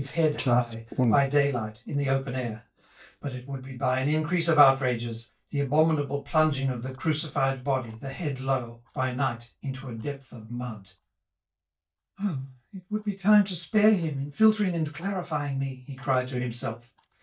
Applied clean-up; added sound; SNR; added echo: neural mask model DeepFilterNet 3.